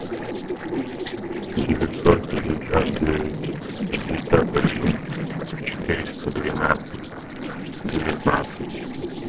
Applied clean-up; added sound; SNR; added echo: neural separator model SepFormer DNS4.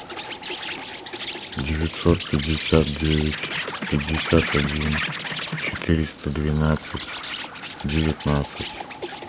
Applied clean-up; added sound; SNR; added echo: none; Insect; 6 dB; none.